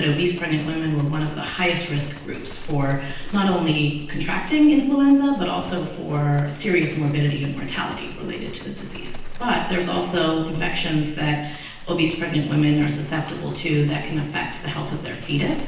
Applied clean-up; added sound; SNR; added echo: none; Livestock, farm animals, working animals; 11 dB; reverberation time 0.9 s.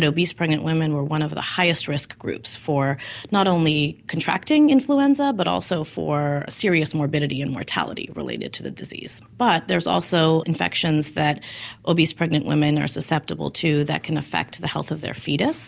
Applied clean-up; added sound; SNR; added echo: none; none; none; none.